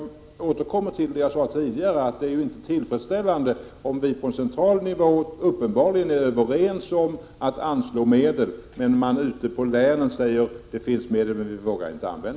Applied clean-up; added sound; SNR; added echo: none; none; none; none.